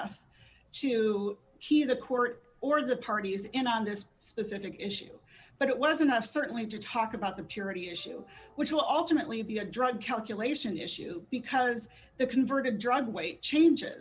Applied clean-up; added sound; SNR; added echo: none; none; none; none.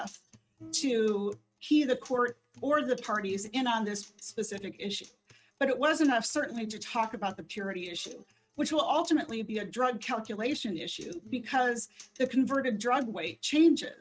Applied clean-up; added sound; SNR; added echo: neural mask model RNNoise.